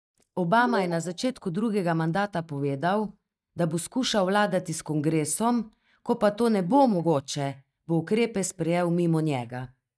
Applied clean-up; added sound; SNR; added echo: neural mask model DeepFilterNet 3.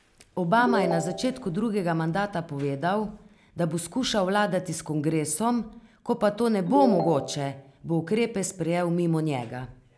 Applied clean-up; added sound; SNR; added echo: none; Ringtone / Chime; 5 dB; none.